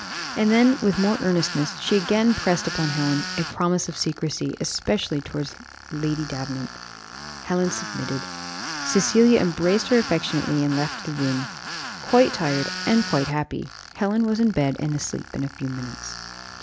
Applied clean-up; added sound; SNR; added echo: none; Tools; 10 dB; none.